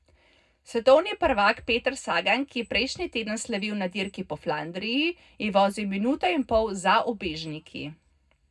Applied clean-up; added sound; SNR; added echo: none; none; none; reverberation time 0.3 s.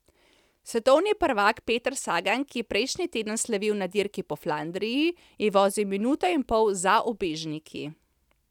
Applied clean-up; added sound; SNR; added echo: none; none; none; none.